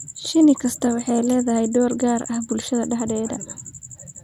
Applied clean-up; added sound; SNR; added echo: none; none; none; none.